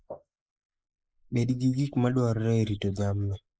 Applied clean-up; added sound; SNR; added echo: neural mask model Resemble Enhance denoiser.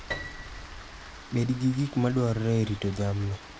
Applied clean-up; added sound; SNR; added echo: none; Rain + Piano; 13 dB; none.